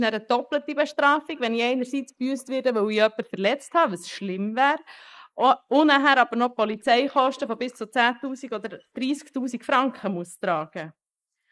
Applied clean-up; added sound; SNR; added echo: neural mask model Resemble Enhance denoiser.